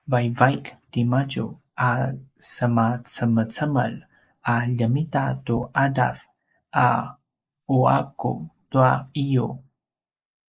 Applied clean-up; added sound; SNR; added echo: neural mask model Resemble Enhance denoiser.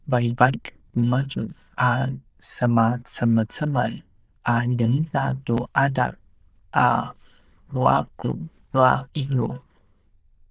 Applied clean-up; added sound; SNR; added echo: neural diffusion model UNIVERSE++.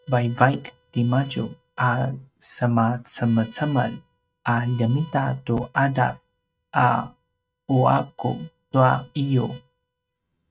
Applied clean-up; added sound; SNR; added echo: neural mask model RNNoise.